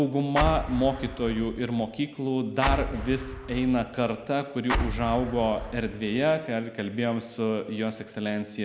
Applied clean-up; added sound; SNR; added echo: none; Explosion; 5 dB; none.